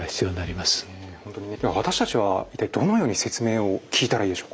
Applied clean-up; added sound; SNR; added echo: none; none; none; none.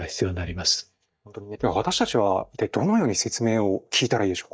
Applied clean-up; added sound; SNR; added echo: neural mask model DeepFilterNet 3.